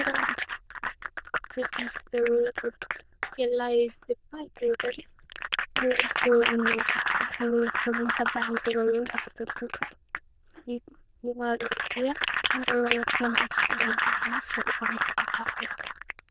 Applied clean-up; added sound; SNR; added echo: neural diffusion model UNIVERSE++.